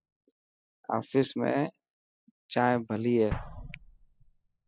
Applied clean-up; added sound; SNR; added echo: classical method spectral subtraction.